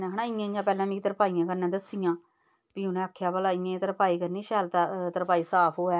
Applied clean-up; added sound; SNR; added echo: none; none; none; none.